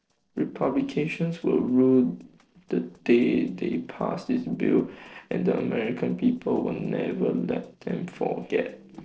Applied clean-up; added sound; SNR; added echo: neural separator model SepFormer DNS4.